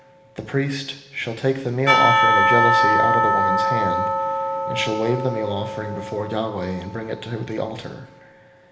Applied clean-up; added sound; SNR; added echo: none; Church bell / Percussion; -4 dB; reverberation time 1.1 s.